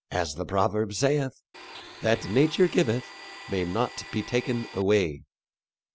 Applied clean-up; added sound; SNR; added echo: none; Domestic sounds, home sounds; 16 dB; none.